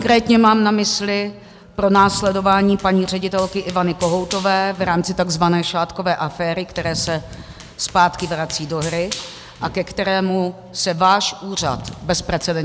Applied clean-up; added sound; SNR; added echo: none; Run; 17 dB; none.